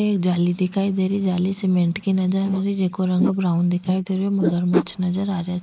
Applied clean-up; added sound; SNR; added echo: neural mask model Resemble Enhance denoiser.